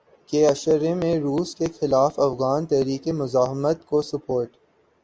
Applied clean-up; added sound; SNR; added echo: none; none; none; none.